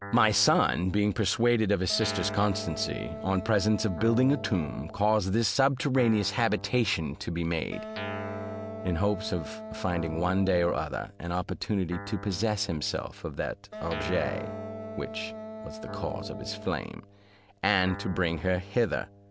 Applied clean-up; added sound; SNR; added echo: none; Wind instrument, woodwind instrument + Guitar; 11 dB; none.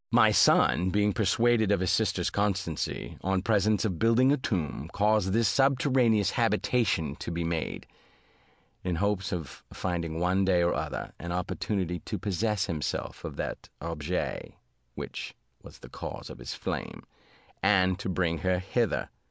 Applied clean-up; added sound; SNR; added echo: none; none; none; none.